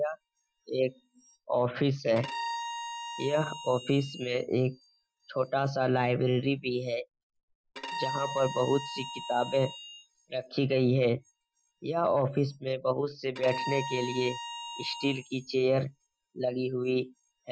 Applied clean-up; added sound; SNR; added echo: classical method Wiener filter.